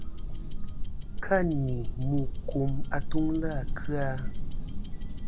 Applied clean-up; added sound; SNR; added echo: none; Tick-tock; -4 dB; none.